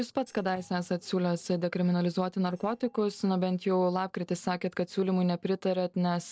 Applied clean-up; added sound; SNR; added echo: neural separator model SepFormer DNS4.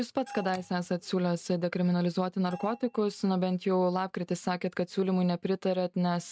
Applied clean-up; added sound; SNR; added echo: neural mask model RNNoise.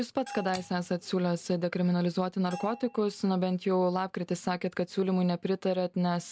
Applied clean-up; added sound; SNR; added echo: none; Bell; 19 dB; none.